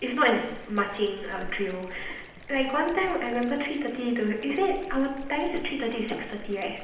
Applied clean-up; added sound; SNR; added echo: none; Stream; 12 dB; reverberation time 0.8 s.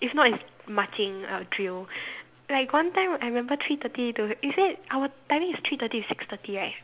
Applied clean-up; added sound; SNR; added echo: none; none; none; none.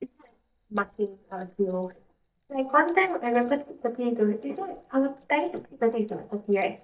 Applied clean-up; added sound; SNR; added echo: neural mask model DeepFilterNet 3.